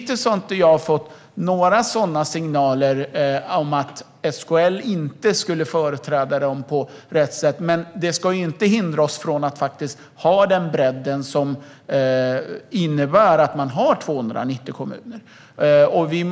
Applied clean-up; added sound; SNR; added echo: none; none; none; none.